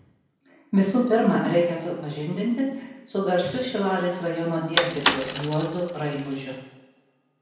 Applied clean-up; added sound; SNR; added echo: none; Bicycle; 3 dB; reverberation time 0.9 s.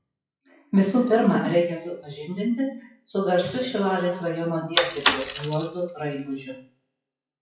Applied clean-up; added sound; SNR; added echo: classical method WPE with log-MMSE.